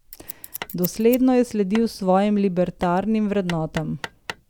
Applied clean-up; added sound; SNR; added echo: none; Hammer + Scissors; 16 dB; none.